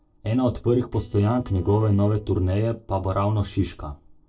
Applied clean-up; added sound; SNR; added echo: neural separator model SepFormer DNS4.